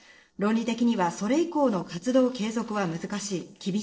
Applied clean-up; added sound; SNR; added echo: neural separator model SepFormer DNS4.